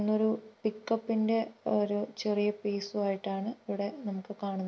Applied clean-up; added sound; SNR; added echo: none; none; none; none.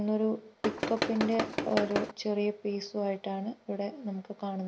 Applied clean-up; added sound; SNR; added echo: none; Tools; 1 dB; none.